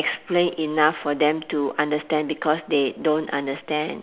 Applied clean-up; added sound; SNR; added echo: none; none; none; none.